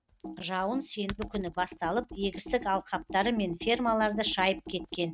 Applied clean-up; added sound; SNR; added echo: neural mask model RNNoise.